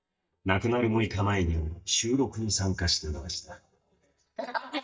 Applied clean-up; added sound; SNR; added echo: neural mask model DeepFilterNet 3.